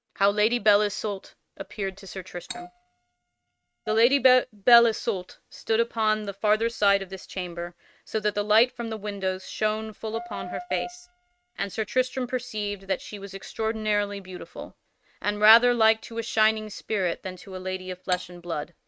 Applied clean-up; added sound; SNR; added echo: neural mask model RNNoise.